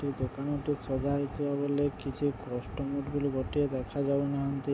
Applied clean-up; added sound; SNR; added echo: none; none; none; none.